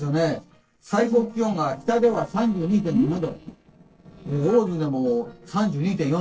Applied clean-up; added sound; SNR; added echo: neural separator model SepFormer DNS4.